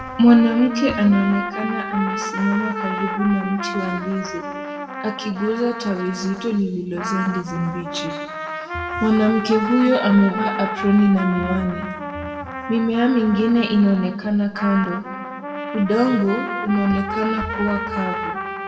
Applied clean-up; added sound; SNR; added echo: none; Trumpet; 8 dB; reverberation time 1.5 s.